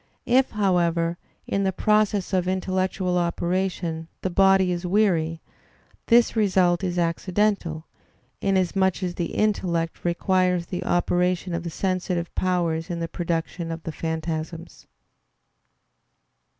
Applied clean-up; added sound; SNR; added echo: none; none; none; none.